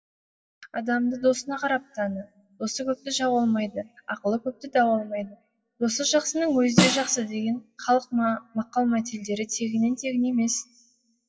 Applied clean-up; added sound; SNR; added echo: classical method WPE with log-MMSE.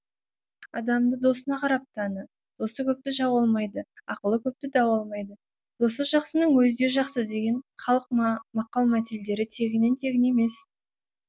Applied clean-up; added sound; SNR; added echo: none; none; none; none.